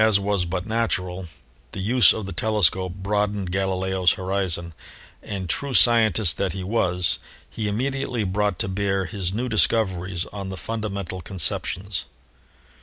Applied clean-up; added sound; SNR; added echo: none; none; none; none.